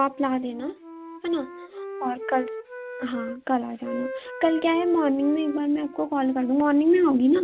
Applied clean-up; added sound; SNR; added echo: none; Wind instrument, woodwind instrument; 14 dB; none.